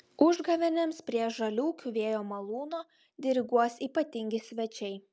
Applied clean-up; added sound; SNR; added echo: none; none; none; none.